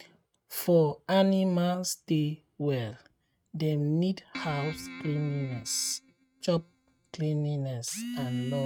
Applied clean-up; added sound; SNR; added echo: neural mask model RNNoise.